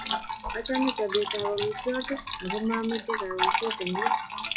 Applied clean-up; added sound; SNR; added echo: classical method log-MMSE.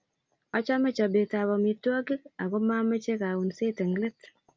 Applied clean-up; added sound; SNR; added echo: none; none; none; none.